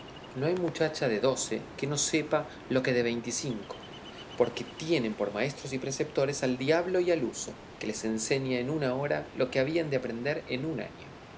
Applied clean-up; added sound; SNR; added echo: none; Ocean; 16 dB; none.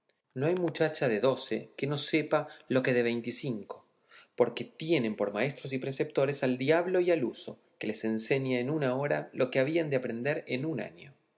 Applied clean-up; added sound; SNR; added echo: none; none; none; none.